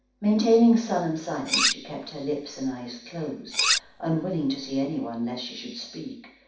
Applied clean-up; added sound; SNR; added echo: none; Cutlery, silverware; 2 dB; reverberation time 0.6 s.